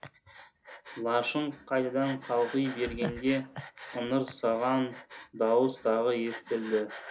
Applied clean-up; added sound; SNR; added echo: none; Breathing; 15 dB; none.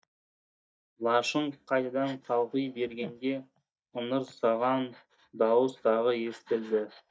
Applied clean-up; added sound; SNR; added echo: neural mask model DeepFilterNet 3.